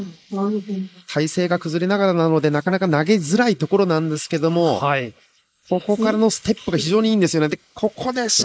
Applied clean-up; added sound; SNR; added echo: neural mask model Resemble Enhance denoiser.